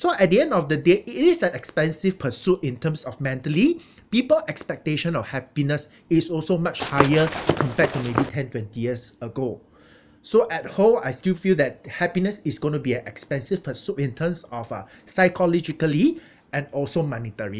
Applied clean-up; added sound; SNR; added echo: none; Walk, footsteps / Run; 2 dB; none.